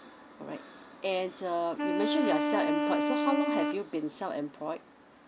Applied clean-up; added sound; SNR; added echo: none; Wind instrument, woodwind instrument; -2 dB; none.